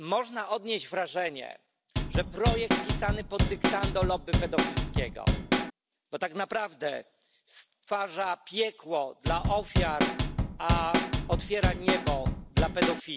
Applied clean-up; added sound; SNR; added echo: none; Drum / Drum kit; -5 dB; none.